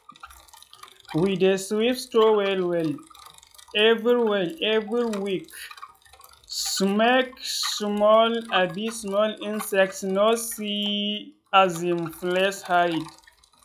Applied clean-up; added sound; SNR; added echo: classical method log-MMSE.